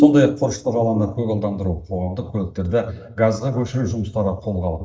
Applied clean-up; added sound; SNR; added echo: neural mask model DeepFilterNet 3.